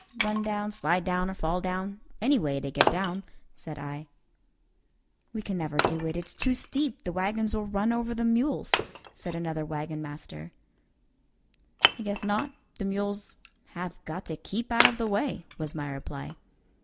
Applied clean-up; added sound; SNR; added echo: none; Wood; 5 dB; none.